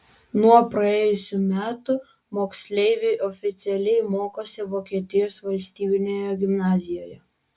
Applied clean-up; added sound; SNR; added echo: none; none; none; none.